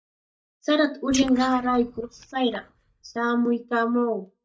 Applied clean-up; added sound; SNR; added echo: neural mask model DeepFilterNet 3.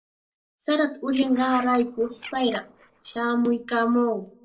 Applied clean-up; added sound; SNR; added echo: neural separator model SepFormer DNS4.